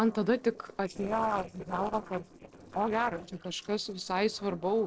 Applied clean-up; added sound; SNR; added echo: neural separator model SepFormer DNS4.